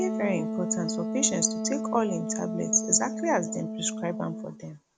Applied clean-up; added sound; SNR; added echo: none; Wind instrument, woodwind instrument; 3 dB; none.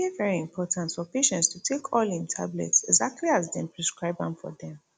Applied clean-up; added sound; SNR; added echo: none; none; none; none.